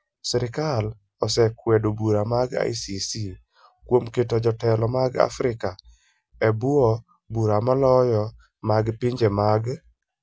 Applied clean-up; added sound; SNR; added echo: none; none; none; none.